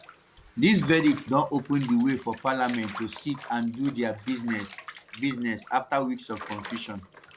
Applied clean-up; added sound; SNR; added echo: none; Bathtub (filling or washing) / Water; 17 dB; none.